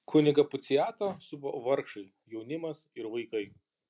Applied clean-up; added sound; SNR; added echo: none; none; none; none.